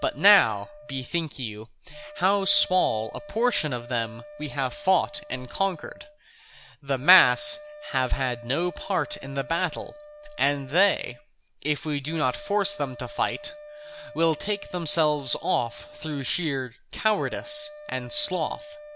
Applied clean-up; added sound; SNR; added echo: none; Wind instrument, woodwind instrument; 19 dB; none.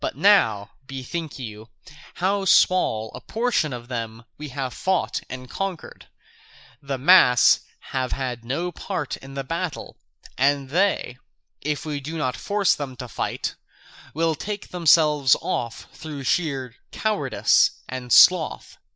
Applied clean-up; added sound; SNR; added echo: neural mask model Resemble Enhance denoiser.